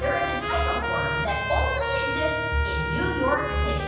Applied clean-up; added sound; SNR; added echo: none; Trumpet; 3 dB; reverberation time 1.2 s.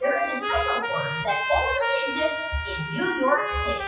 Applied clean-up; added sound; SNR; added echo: classical method WPE with log-MMSE.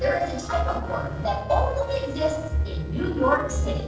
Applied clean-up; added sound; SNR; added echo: neural separator model SepFormer DNS4.